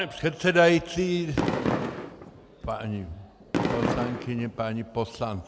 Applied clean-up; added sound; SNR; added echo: none; Fireworks; 2 dB; none.